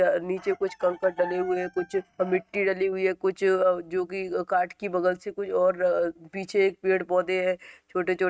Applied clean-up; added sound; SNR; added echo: neural mask model RNNoise.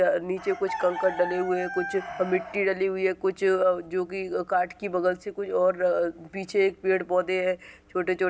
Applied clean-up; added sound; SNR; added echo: none; Chicken, rooster; 14 dB; none.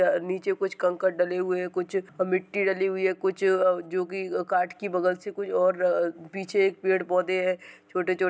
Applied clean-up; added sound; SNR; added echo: none; none; none; none.